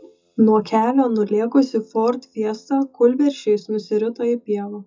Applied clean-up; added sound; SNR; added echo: classical method WPE with log-MMSE.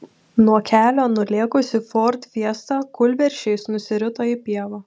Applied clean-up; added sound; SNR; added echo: none; none; none; none.